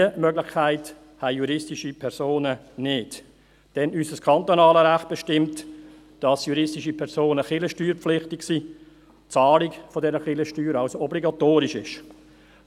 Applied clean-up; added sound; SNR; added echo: none; none; none; none.